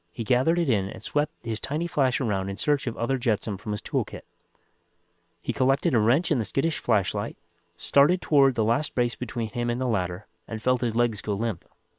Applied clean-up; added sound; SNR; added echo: neural separator model SepFormer WHAM!.